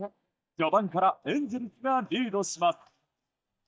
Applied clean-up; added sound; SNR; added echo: neural mask model DeepFilterNet 3.